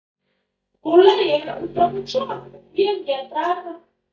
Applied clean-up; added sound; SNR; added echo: neural mask model DeepFilterNet 3.